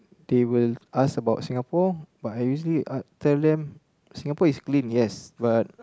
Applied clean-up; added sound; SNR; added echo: none; none; none; none.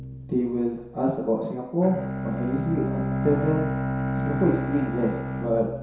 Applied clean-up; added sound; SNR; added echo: none; Bowed string instrument; 3 dB; reverberation time 0.7 s.